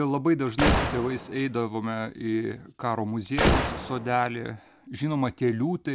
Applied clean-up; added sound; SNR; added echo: none; Gunshot, gunfire; 2 dB; none.